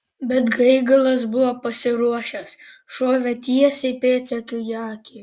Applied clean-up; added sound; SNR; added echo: none; none; none; none.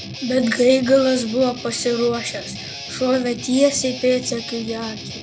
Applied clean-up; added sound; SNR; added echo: none; Guitar; 13 dB; none.